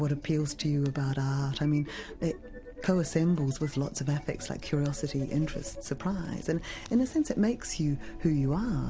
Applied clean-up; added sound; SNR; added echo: none; none; none; none.